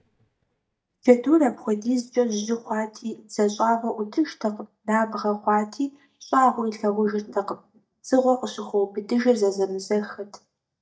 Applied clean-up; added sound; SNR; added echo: neural mask model DeepFilterNet 3.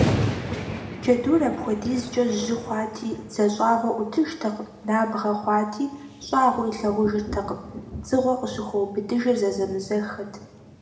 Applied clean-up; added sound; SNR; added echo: none; Thunder; 9 dB; reverberation time 0.9 s.